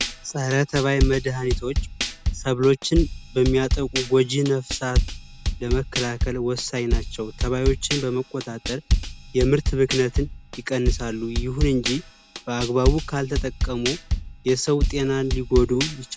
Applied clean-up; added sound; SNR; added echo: none; Drum / Drum kit; 2 dB; none.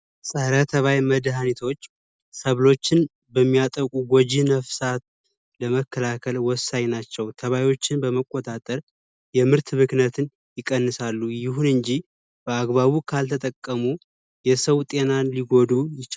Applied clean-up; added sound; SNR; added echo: none; none; none; none.